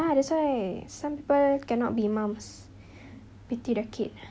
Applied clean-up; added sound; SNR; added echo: none; none; none; none.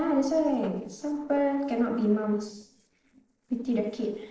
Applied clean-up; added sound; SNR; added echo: neural separator model SepFormer DNS4.